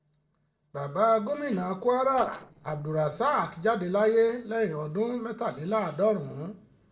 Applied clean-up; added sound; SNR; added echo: neural separator model SepFormer DNS4.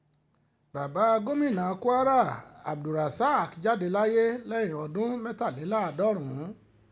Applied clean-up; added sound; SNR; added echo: none; none; none; none.